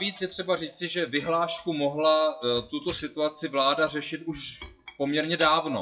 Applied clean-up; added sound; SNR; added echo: classical method WPE with log-MMSE.